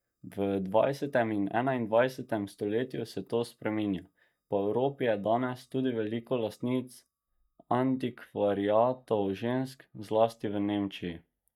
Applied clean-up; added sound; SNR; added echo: neural mask model DeepFilterNet 3.